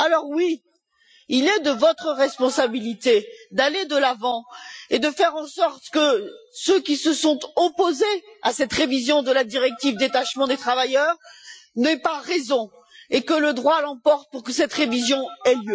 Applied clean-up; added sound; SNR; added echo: classical method Wiener filter.